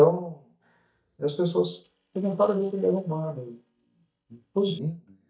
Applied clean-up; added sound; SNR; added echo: neural mask model DeepFilterNet 3.